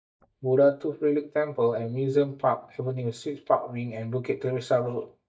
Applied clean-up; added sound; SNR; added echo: neural mask model DeepFilterNet 3.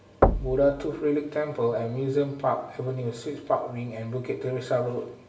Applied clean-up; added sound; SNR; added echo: none; Knock / Wood / Percussion; 1 dB; reverberation time 0.8 s.